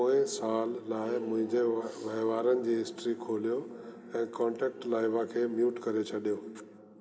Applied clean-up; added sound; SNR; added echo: none; none; none; reverberation time 0.3 s.